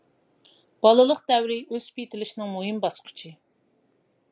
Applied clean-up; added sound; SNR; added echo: none; none; none; none.